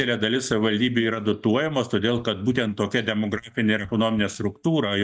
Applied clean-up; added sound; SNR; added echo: neural mask model DeepFilterNet 3.